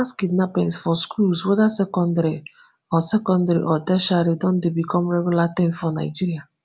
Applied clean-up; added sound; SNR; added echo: none; none; none; none.